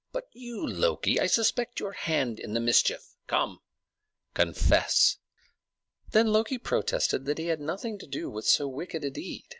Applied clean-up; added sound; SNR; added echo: none; none; none; none.